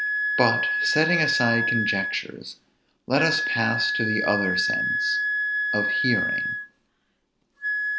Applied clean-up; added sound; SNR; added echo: none; Wind instrument, woodwind instrument; -2 dB; none.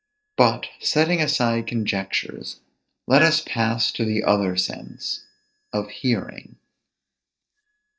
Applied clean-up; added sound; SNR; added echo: neural mask model DeepFilterNet 3.